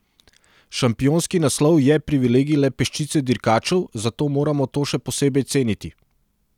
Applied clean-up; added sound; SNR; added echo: none; none; none; none.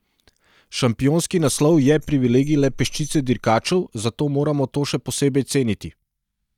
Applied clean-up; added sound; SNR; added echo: neural mask model DeepFilterNet 3.